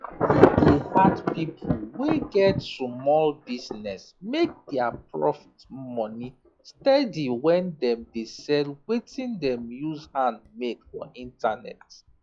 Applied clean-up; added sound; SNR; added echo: classical method log-MMSE.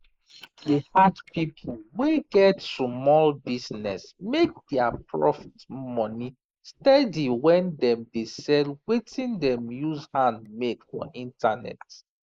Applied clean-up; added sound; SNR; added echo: neural mask model Resemble Enhance denoiser.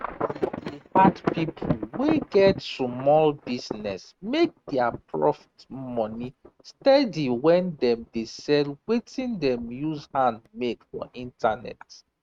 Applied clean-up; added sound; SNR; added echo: neural mask model RNNoise.